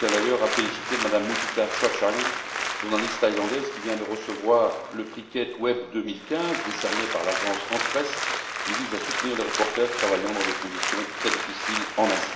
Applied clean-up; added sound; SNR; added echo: none; Applause; 3 dB; reverberation time 0.9 s.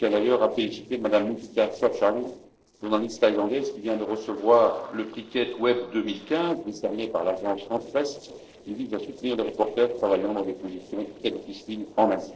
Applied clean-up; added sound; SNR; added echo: neural separator model SepFormer DNS4.